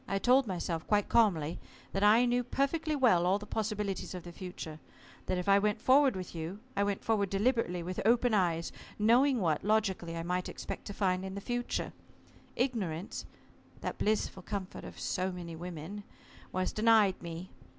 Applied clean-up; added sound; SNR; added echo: none; none; none; none.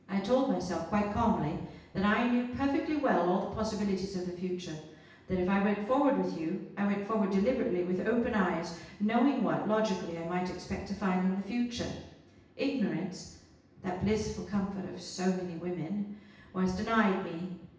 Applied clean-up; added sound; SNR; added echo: none; none; none; reverberation time 0.9 s.